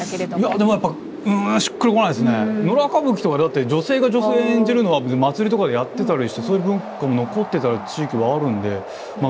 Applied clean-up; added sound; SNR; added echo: none; Wind; 13 dB; none.